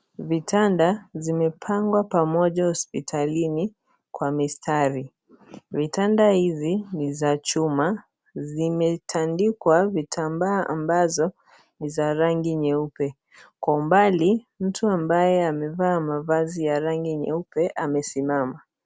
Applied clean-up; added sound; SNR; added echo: none; none; none; none.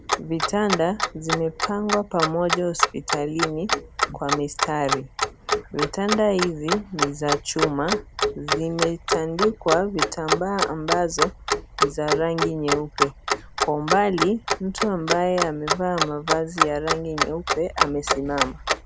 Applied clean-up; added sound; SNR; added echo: none; Clock; 1 dB; none.